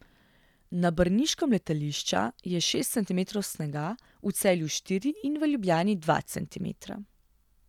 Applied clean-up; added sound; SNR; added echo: none; none; none; none.